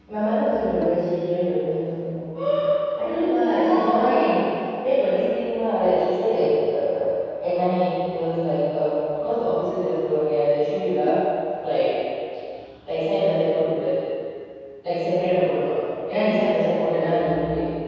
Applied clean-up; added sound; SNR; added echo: none; Bowed string instrument; 15 dB; reverberation time 2.2 s.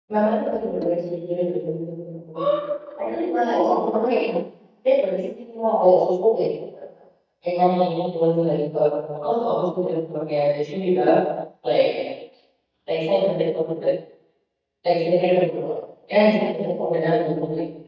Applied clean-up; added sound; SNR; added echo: neural mask model DeepFilterNet 3.